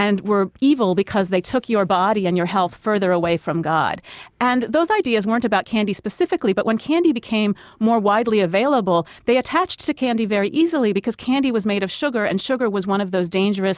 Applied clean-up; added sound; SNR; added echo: none; none; none; none.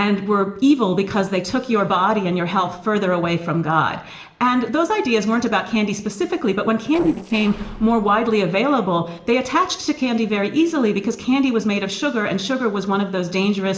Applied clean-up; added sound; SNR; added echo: neural separator model SepFormer DNS4.